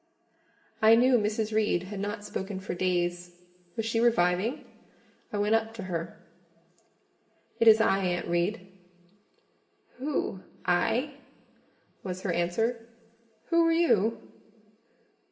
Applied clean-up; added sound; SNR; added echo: none; none; none; reverberation time 0.8 s.